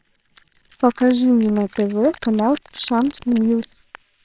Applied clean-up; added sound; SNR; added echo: neural separator model SepFormer WHAMR!.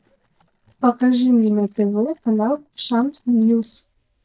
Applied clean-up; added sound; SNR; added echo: neural mask model DeepFilterNet 3.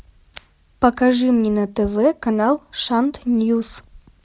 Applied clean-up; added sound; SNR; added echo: none; none; none; none.